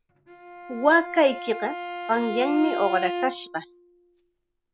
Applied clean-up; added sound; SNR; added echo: none; Bowed string instrument; 8 dB; none.